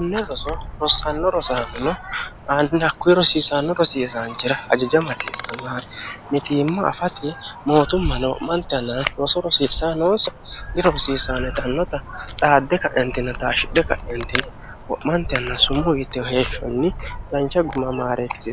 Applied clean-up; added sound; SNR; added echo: none; Wind; 11 dB; none.